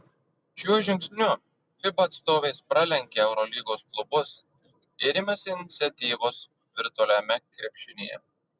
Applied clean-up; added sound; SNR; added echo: none; none; none; none.